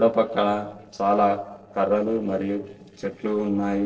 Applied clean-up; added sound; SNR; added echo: neural separator model SepFormer DNS4.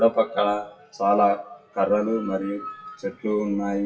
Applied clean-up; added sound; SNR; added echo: classical method WPE with log-MMSE.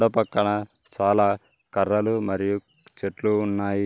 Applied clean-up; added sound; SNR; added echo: none; none; none; none.